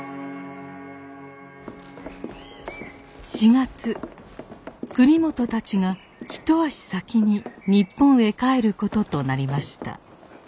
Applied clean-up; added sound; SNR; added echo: none; none; none; none.